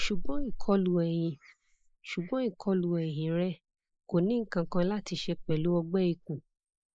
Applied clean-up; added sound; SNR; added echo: neural mask model Resemble Enhance denoiser.